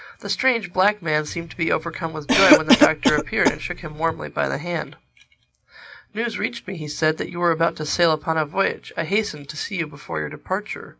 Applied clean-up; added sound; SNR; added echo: none; Cough; -3 dB; none.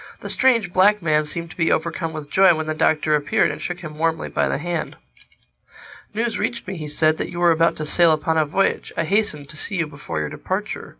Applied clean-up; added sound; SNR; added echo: none; none; none; none.